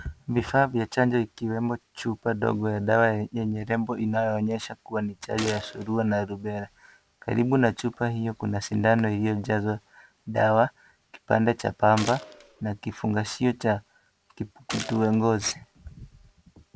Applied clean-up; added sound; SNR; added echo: none; Gunshot, gunfire; 14 dB; none.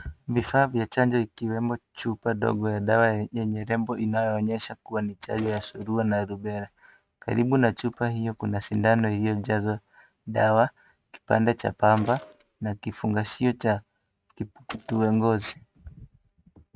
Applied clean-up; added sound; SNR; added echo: neural mask model RNNoise.